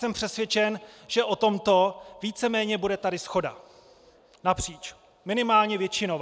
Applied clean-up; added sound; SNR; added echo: none; none; none; none.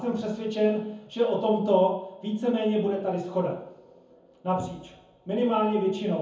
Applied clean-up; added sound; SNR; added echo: none; none; none; reverberation time 0.7 s.